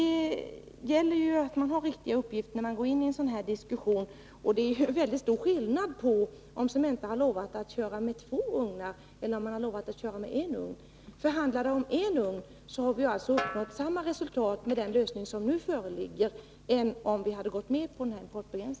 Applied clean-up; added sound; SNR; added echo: none; Snare drum; 11 dB; none.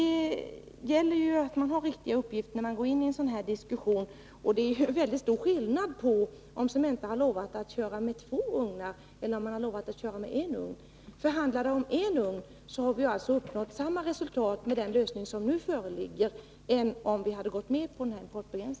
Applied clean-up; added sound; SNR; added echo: none; none; none; none.